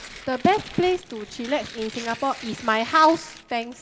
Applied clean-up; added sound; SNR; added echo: none; Tearing; 16 dB; reverberation time 0.5 s.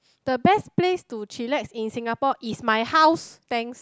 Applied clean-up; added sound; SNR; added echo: none; none; none; none.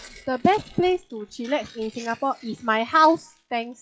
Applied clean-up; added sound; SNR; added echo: classical method WPE with log-MMSE.